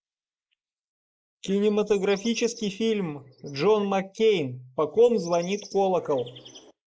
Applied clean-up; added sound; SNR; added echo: neural mask model Resemble Enhance denoiser.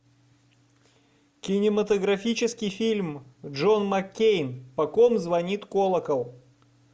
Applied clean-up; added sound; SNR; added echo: none; none; none; none.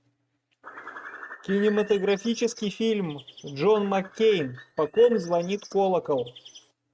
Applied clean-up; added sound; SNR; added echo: neural mask model RNNoise.